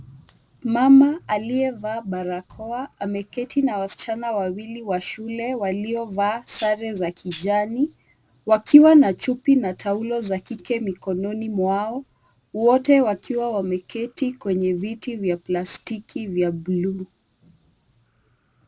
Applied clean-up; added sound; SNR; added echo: none; Tambourine; 0 dB; none.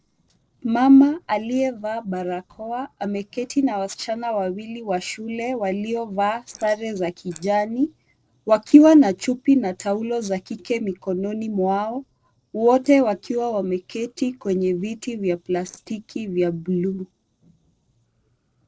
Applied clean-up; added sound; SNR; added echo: neural separator model SepFormer DNS4.